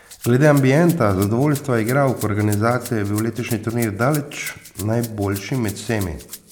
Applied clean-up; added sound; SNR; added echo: none; Rattle (instrument); 19 dB; none.